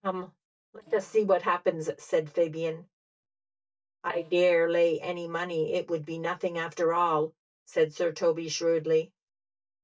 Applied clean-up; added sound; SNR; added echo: neural mask model DeepFilterNet 3.